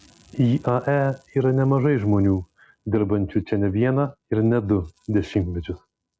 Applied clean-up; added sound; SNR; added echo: none; none; none; none.